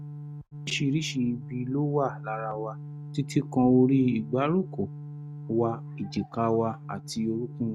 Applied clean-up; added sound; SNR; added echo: neural mask model RNNoise.